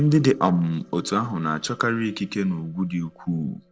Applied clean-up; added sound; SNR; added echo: neural separator model SepFormer DNS4.